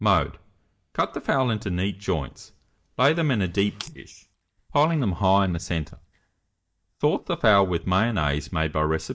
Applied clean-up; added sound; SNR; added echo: neural mask model DeepFilterNet 3.